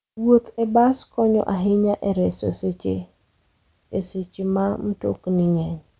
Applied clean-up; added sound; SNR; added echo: none; none; none; none.